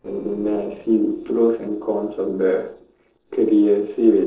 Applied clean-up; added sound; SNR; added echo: neural separator model SepFormer DNS4.